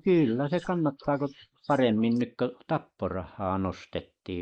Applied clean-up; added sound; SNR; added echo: neural mask model Resemble Enhance denoiser.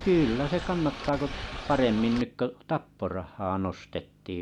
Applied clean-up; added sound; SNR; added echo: none; Boat, Water vehicle; 9 dB; none.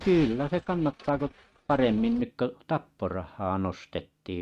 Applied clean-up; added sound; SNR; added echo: neural mask model RNNoise.